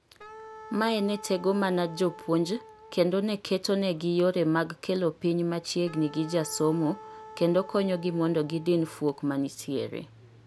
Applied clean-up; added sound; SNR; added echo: none; Wind instrument, woodwind instrument; 19 dB; none.